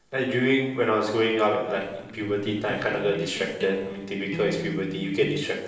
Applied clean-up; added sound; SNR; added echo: neural separator model SepFormer DNS4.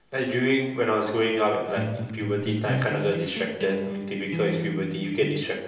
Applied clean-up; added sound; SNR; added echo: none; Electric guitar; 4 dB; reverberation time 0.9 s.